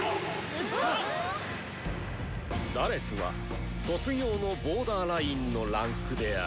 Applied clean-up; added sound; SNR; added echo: none; none; none; none.